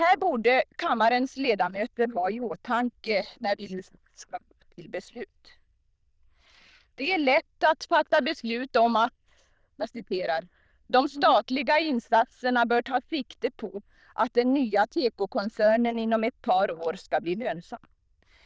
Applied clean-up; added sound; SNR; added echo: neural diffusion model UNIVERSE++.